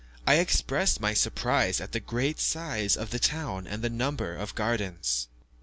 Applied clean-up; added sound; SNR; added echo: none; none; none; none.